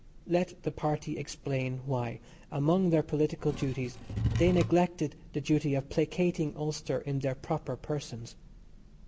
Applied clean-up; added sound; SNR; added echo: none; Wood / Tools; 3 dB; none.